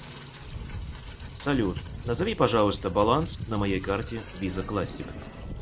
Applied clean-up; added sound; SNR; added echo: none; Rain; 9 dB; none.